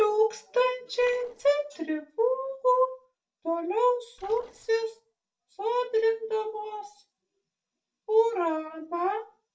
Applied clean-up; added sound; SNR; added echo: neural separator model SepFormer DNS4.